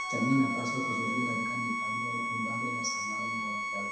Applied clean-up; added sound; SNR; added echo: none; Bowed string instrument; -1 dB; reverberation time 0.7 s.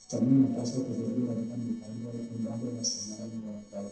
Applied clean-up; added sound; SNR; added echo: neural separator model SepFormer DNS4.